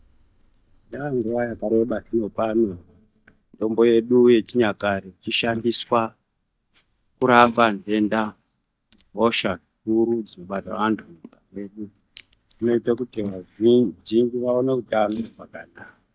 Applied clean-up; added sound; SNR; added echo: neural mask model DeepFilterNet 3.